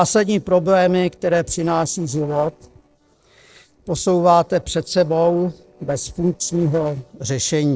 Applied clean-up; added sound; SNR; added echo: neural separator model SepFormer DNS4.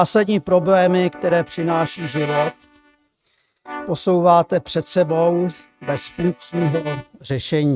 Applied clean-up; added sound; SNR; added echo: neural mask model RNNoise.